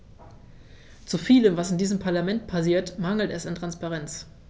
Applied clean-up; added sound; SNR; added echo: none; none; none; none.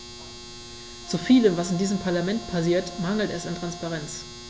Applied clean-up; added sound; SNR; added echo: none; Brass instrument + Domestic sounds, home sounds; 14 dB; none.